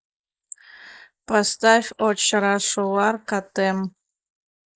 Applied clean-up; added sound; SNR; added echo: neural mask model Resemble Enhance denoiser.